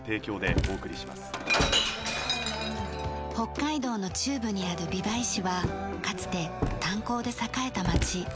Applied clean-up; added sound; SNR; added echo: none; Shatter; 2 dB; none.